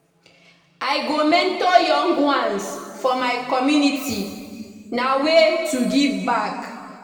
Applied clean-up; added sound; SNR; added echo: none; none; none; reverberation time 1.9 s.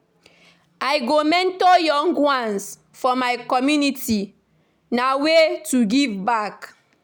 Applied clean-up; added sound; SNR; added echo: none; none; none; none.